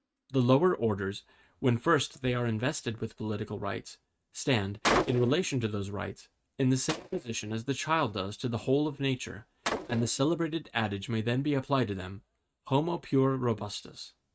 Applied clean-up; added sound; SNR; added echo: neural mask model RNNoise.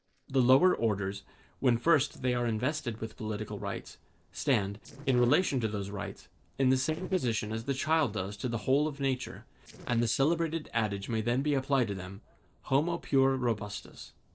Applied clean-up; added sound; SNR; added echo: neural separator model SepFormer DNS4.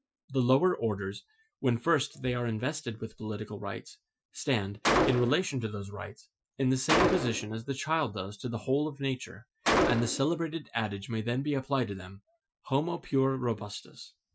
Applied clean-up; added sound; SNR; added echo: classical method Wiener filter.